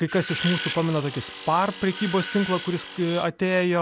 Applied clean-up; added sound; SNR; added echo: none; Doorbell + Tools; 11 dB; none.